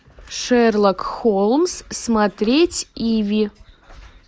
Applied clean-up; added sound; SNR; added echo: none; none; none; none.